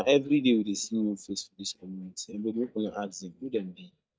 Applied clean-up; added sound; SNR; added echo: neural mask model DeepFilterNet 3.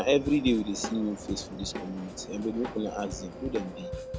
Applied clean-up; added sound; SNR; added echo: none; Drum kit + Subway, metro, underground; 9 dB; none.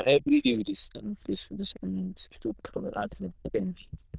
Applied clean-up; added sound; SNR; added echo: neural diffusion model UNIVERSE++.